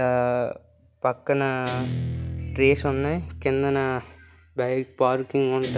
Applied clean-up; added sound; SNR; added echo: none; Guitar; 10 dB; none.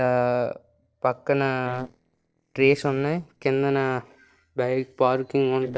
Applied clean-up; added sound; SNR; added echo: neural separator model SepFormer DNS4.